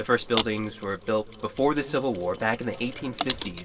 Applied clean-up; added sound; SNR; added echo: none; Mechanisms; 10 dB; reverberation time 2.2 s.